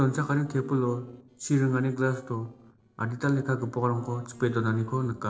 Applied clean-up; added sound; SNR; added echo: neural separator model SepFormer DNS4.